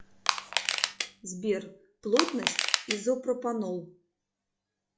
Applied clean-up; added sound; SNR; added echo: classical method log-MMSE.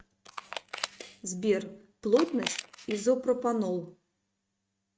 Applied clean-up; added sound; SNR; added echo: neural mask model RNNoise.